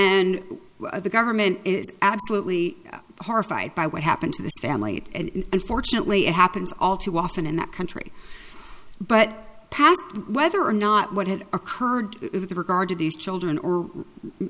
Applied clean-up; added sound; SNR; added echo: none; Rain; 18 dB; none.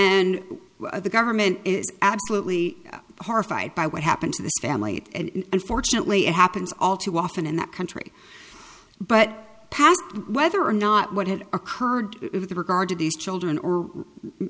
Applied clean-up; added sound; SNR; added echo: none; none; none; none.